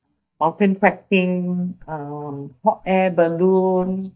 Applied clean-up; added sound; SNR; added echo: neural mask model DeepFilterNet 3.